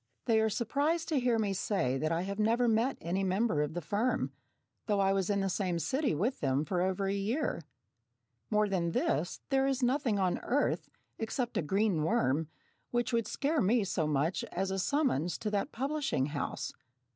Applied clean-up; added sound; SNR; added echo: none; none; none; none.